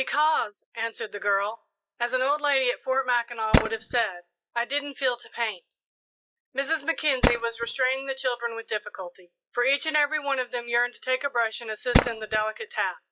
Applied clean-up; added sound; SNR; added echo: classical method log-MMSE.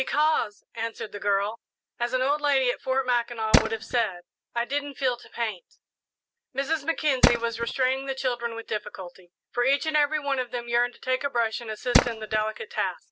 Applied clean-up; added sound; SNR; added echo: none; Tools; -5 dB; none.